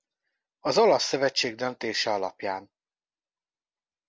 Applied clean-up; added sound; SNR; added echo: none; none; none; none.